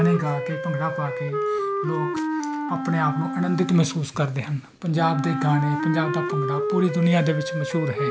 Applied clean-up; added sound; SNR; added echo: none; Wind instrument, woodwind instrument; 4 dB; none.